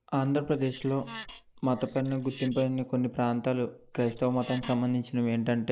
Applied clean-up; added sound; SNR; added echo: neural mask model Resemble Enhance denoiser.